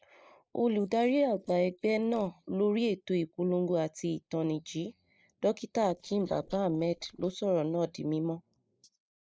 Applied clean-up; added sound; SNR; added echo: neural mask model Resemble Enhance denoiser.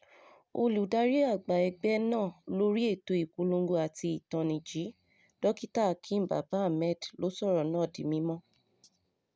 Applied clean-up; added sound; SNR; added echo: none; none; none; none.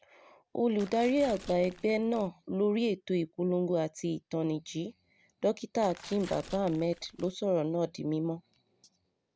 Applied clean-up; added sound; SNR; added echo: none; Tearing; 17 dB; none.